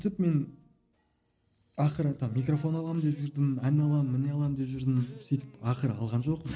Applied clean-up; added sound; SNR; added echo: none; none; none; none.